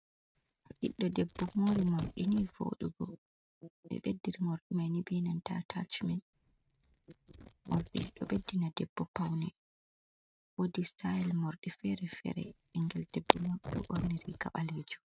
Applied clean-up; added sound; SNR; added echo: neural mask model RNNoise.